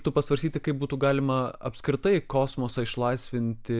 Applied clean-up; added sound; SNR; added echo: none; none; none; none.